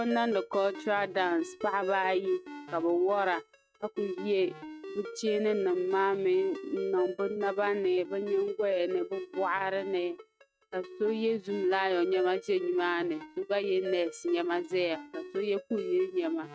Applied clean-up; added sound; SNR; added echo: neural mask model RNNoise.